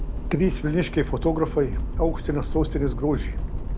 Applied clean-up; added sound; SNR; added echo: none; Accelerating, revving, vroom; 3 dB; none.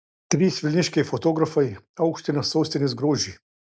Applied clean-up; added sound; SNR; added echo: none; none; none; none.